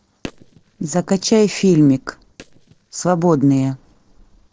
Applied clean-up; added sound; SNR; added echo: neural separator model SepFormer DNS4.